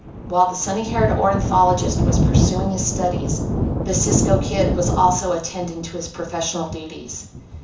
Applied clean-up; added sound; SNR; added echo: none; Thunder; 0 dB; reverberation time 0.7 s.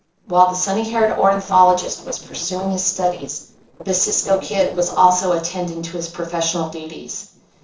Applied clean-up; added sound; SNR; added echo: neural separator model SepFormer DNS4.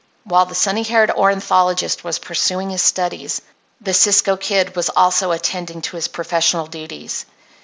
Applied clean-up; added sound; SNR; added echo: none; none; none; none.